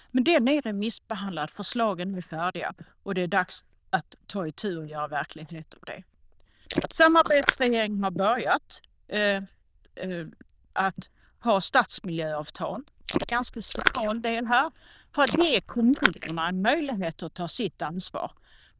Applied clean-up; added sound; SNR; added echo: neural diffusion model UNIVERSE++.